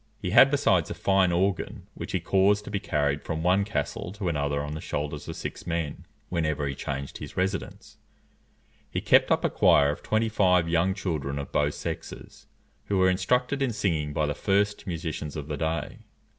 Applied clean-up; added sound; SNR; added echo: none; none; none; none.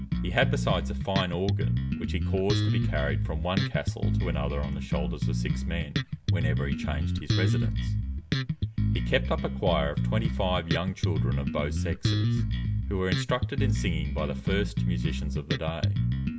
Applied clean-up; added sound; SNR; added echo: none; Bass guitar; -4 dB; none.